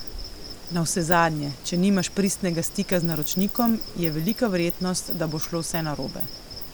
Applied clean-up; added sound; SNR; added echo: none; Insect; 8 dB; none.